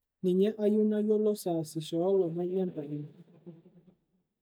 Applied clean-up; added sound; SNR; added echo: neural mask model DeepFilterNet 3.